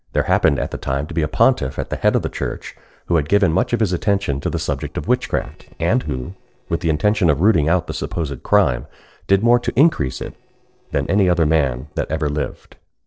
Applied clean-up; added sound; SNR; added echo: neural separator model SepFormer DNS4.